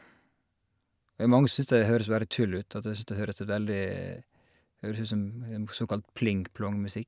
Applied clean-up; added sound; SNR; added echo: none; none; none; none.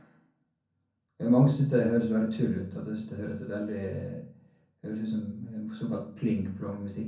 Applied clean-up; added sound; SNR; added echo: none; none; none; reverberation time 0.5 s.